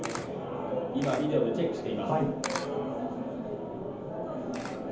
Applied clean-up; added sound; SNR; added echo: none; Camera; 13 dB; reverberation time 0.7 s.